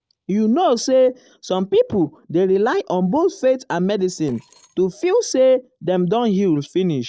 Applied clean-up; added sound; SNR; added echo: neural separator model SepFormer DNS4.